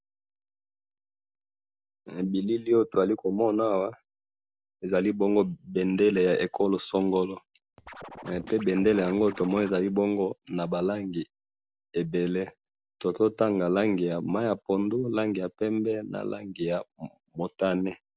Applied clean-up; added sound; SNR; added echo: neural separator model SepFormer DNS4.